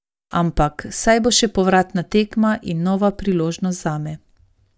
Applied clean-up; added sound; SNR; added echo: none; none; none; none.